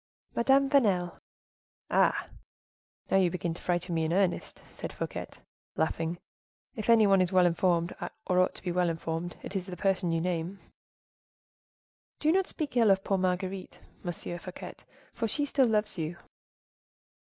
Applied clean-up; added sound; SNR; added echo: none; none; none; none.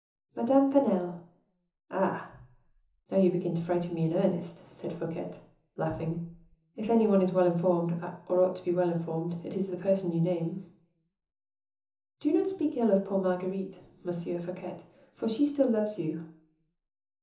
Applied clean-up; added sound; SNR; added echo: none; none; none; reverberation time 0.7 s.